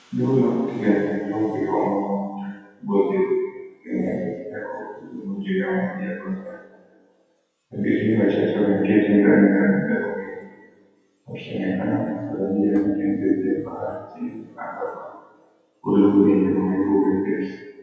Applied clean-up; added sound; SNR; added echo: classical method WPE with log-MMSE.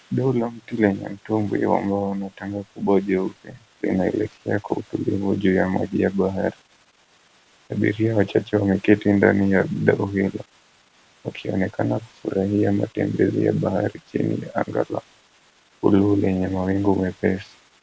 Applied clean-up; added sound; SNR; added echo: none; none; none; none.